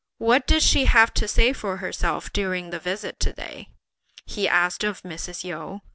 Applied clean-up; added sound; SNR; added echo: none; none; none; none.